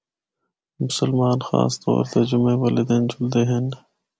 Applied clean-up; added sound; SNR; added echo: none; none; none; none.